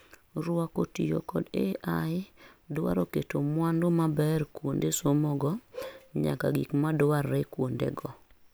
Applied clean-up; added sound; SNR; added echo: none; none; none; none.